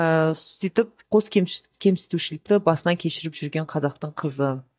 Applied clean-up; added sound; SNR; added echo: neural mask model DeepFilterNet 3.